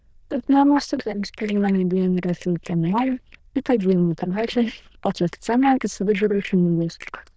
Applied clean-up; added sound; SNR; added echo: neural diffusion model UNIVERSE++.